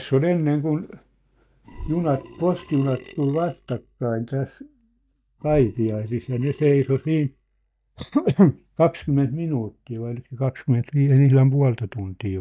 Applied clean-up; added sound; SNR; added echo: neural mask model DeepFilterNet 3.